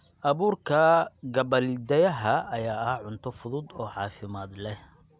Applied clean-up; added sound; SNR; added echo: none; none; none; none.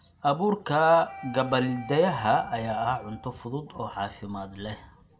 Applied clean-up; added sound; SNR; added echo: none; Wind instrument, woodwind instrument; 17 dB; reverberation time 0.3 s.